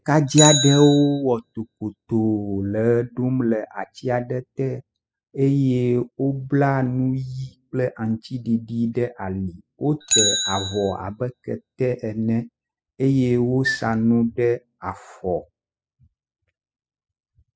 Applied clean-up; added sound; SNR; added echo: classical method spectral subtraction.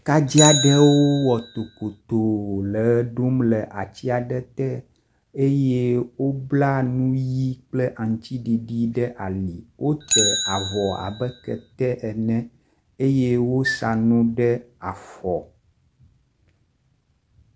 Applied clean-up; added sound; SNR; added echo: none; Bicycle; 10 dB; none.